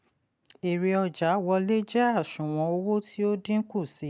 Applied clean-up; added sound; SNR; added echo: none; none; none; none.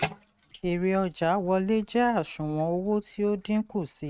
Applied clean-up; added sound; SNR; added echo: neural mask model RNNoise.